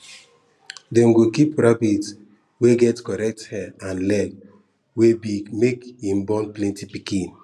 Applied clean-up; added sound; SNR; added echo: none; none; none; none.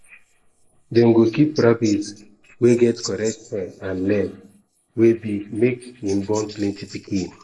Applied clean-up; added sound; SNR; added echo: neural mask model Resemble Enhance denoiser.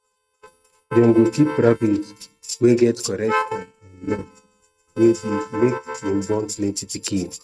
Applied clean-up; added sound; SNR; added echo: neural mask model RNNoise.